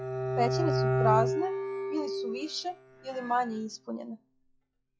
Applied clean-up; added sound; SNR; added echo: classical method log-MMSE.